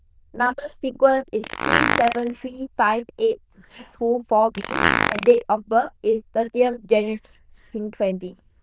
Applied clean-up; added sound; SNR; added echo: neural diffusion model UNIVERSE++.